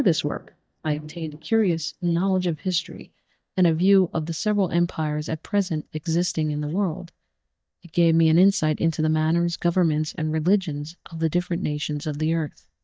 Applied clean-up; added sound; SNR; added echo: neural mask model DeepFilterNet 3.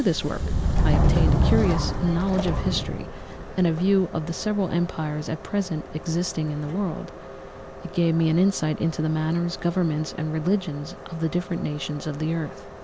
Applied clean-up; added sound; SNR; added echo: none; Subway, metro, underground; 2 dB; none.